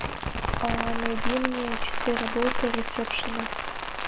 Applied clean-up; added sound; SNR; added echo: none; Rain; -2 dB; none.